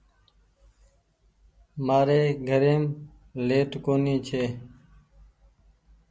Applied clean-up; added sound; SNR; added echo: none; none; none; none.